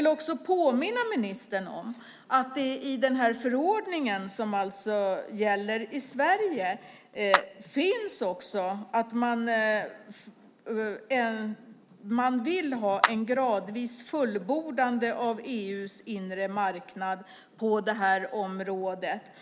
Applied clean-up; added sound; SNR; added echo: none; Clapping; 4 dB; none.